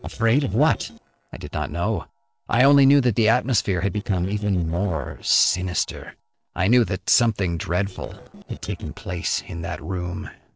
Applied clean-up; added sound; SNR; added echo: neural separator model SepFormer DNS4.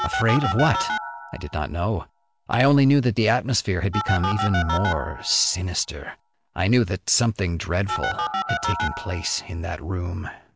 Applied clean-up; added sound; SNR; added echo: none; Telephone; 7 dB; none.